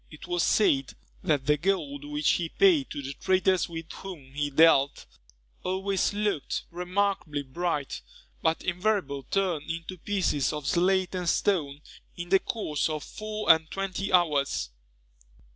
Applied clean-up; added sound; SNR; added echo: none; none; none; none.